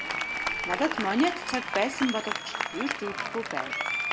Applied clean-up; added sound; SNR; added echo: none; Applause; 1 dB; none.